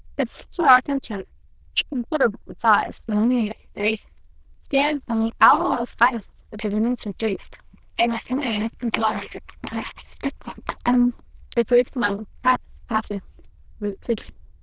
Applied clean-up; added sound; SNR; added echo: neural diffusion model UNIVERSE++.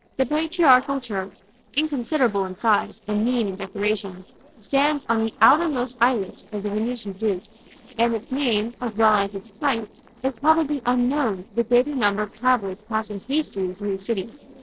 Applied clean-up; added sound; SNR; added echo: neural separator model SepFormer DNS4.